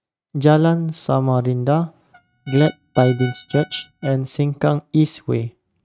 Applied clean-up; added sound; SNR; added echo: neural mask model RNNoise.